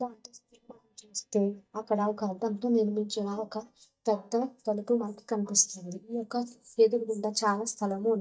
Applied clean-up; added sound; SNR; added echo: neural mask model DeepFilterNet 3.